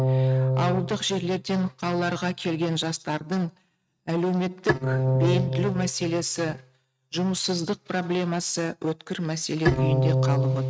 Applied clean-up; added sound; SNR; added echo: neural mask model RNNoise.